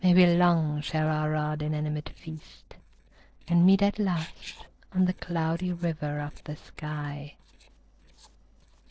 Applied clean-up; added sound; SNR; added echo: neural separator model SepFormer DNS4.